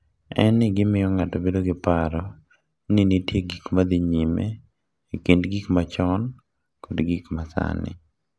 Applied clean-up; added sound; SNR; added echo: none; none; none; none.